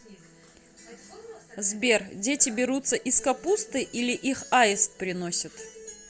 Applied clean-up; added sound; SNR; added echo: none; none; none; none.